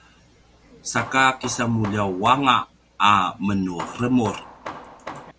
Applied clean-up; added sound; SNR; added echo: none; Hammer; 15 dB; none.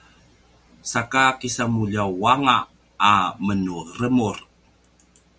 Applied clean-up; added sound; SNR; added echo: none; none; none; none.